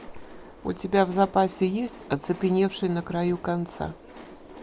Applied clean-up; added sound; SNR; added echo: none; Train; 20 dB; none.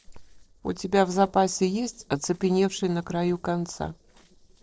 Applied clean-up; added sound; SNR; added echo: neural separator model SepFormer DNS4.